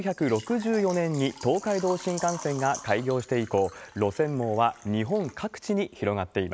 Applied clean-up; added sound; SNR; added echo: none; Water / Liquid; 18 dB; none.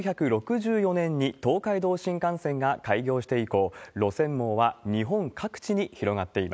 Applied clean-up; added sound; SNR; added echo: none; none; none; none.